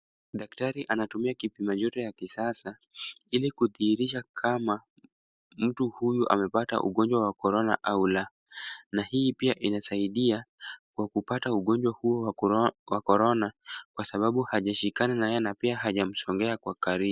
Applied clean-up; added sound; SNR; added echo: none; none; none; none.